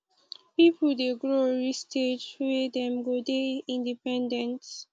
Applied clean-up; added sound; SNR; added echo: none; none; none; none.